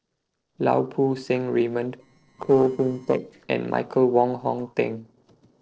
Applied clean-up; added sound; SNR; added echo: neural separator model SepFormer DNS4.